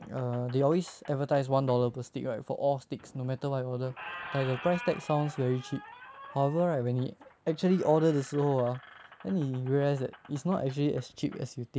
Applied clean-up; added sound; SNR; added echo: none; Squeak; 19 dB; none.